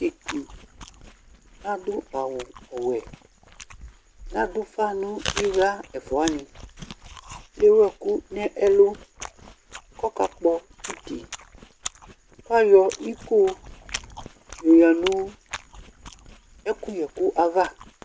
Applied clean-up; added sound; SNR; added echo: none; Chewing, mastication; 16 dB; none.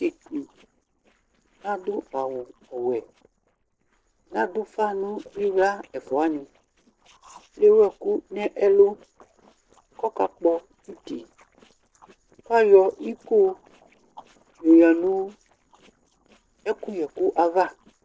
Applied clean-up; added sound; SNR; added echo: neural separator model SepFormer DNS4.